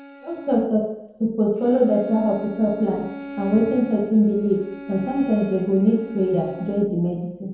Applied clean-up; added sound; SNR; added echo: none; Bowed string instrument; 17 dB; reverberation time 1.0 s.